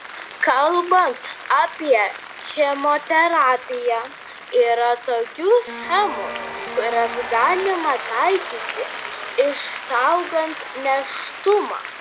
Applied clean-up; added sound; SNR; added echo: none; Applause + Guitar; 12 dB; none.